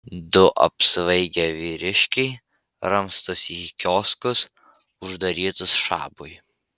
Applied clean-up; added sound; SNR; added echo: none; none; none; none.